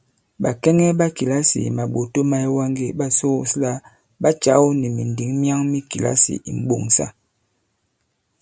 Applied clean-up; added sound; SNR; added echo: none; none; none; none.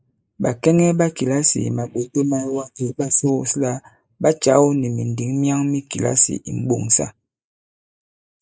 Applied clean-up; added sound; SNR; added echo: neural mask model Resemble Enhance denoiser.